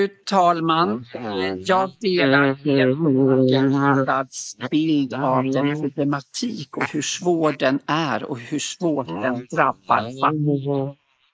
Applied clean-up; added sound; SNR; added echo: neural mask model Resemble Enhance denoiser.